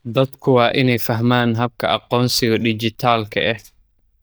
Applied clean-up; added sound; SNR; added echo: neural mask model DeepFilterNet 3.